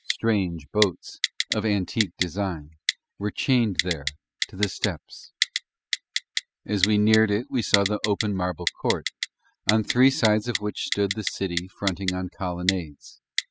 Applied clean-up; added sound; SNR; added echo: classical method spectral subtraction.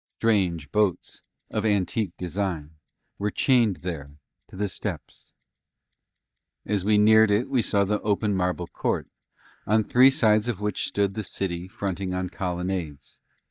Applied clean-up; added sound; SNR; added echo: neural mask model DeepFilterNet 3.